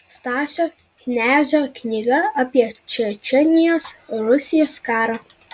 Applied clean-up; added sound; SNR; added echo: none; none; none; none.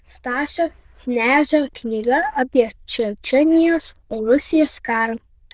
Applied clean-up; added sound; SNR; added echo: neural diffusion model UNIVERSE++.